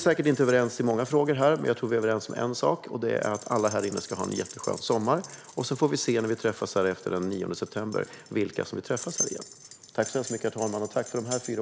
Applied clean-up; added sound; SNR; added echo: none; Keys jangling; 15 dB; none.